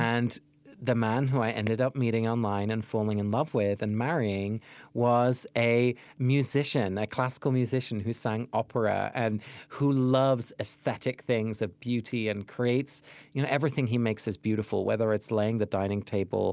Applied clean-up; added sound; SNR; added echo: none; none; none; none.